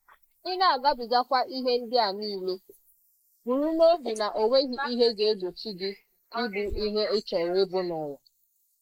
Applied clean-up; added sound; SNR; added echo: neural mask model Resemble Enhance denoiser.